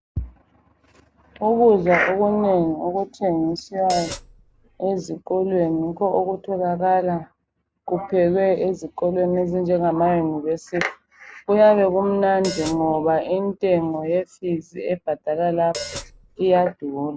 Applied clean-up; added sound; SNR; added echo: none; Hi-hat; 13 dB; none.